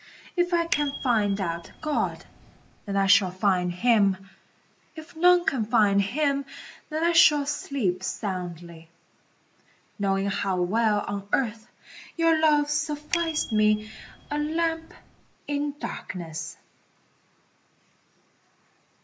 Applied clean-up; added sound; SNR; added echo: none; Bicycle bell; 12 dB; none.